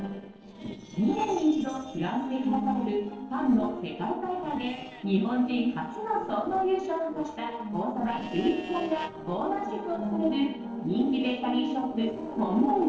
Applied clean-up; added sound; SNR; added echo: neural separator model SepFormer DNS4.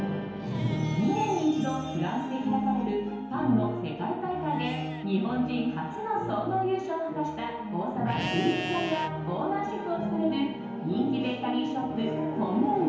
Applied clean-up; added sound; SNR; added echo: none; Livestock, farm animals, working animals; 16 dB; reverberation time 1.0 s.